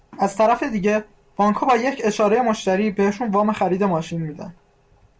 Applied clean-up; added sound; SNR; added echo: none; none; none; none.